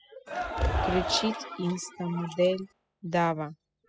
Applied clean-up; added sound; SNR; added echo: classical method spectral subtraction.